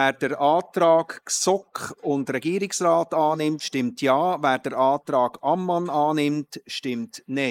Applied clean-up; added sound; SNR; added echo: neural mask model Resemble Enhance denoiser.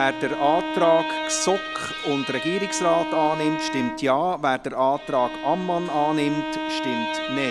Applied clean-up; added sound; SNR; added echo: none; Bowed string instrument; 6 dB; none.